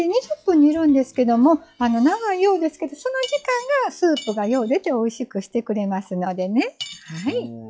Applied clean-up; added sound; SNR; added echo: classical method log-MMSE.